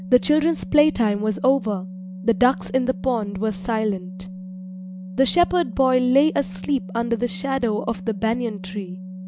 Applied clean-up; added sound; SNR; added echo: none; Organ; 12 dB; none.